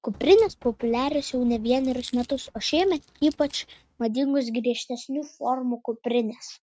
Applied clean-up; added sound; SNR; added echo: neural mask model RNNoise.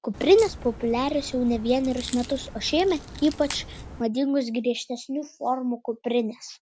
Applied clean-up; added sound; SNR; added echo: none; Crack; 14 dB; none.